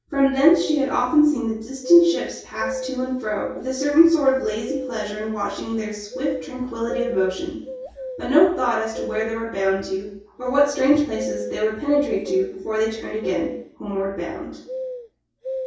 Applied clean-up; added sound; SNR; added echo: none; Bird vocalization, bird call, bird song; 12 dB; reverberation time 0.6 s.